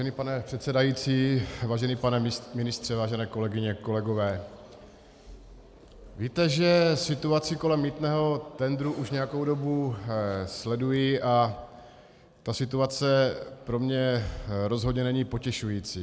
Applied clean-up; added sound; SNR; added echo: none; none; none; none.